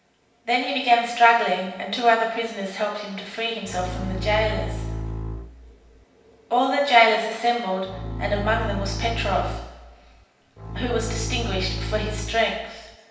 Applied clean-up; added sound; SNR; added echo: none; Bowed string instrument; 6 dB; reverberation time 0.9 s.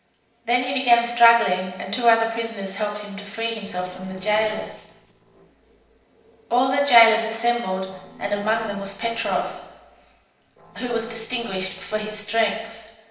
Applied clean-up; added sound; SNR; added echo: neural separator model SepFormer DNS4.